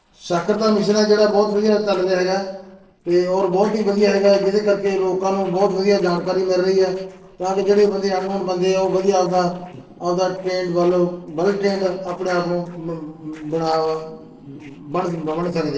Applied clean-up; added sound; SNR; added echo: neural separator model SepFormer DNS4.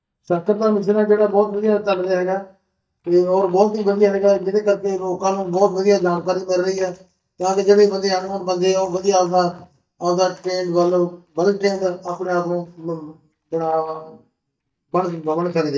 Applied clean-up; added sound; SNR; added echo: neural mask model DeepFilterNet 3.